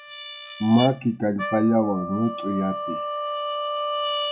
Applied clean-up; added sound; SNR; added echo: classical method log-MMSE.